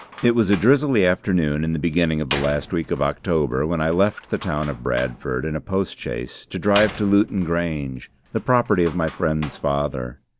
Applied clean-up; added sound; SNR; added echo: none; Slam; 16 dB; none.